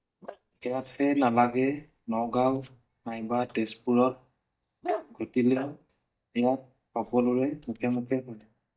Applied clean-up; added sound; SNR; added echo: neural mask model DeepFilterNet 3.